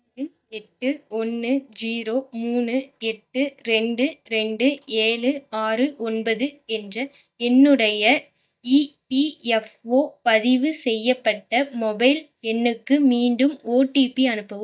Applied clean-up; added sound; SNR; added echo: neural mask model DeepFilterNet 3.